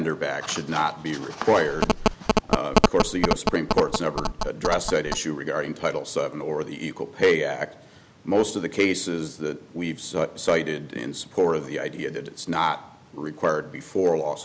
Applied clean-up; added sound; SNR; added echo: none; Telephone; -1 dB; none.